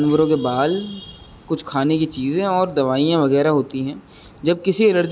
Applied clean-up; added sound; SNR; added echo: none; none; none; none.